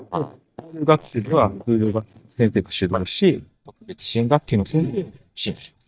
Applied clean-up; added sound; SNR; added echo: neural mask model DeepFilterNet 3.